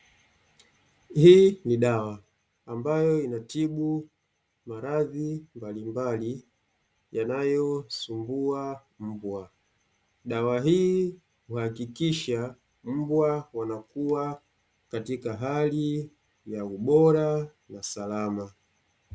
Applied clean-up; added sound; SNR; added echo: none; none; none; none.